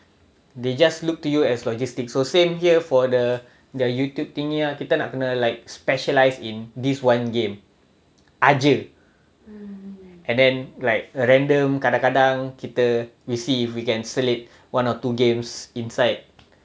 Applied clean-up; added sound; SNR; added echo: none; none; none; none.